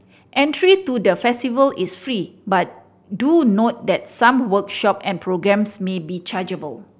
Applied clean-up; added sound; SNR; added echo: none; none; none; none.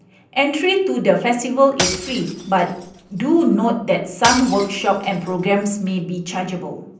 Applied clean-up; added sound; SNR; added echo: none; Shatter / Crushing; 11 dB; reverberation time 0.6 s.